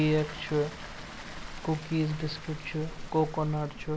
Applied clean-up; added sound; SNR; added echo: none; Water; 10 dB; none.